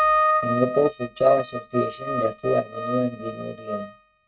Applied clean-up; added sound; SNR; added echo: neural mask model RNNoise.